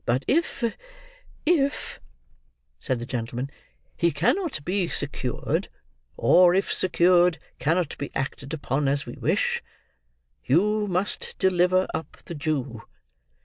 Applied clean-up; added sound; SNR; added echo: none; none; none; none.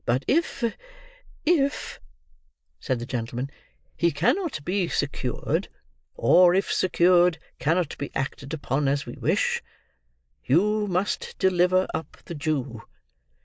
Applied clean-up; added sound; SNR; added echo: neural mask model Resemble Enhance denoiser.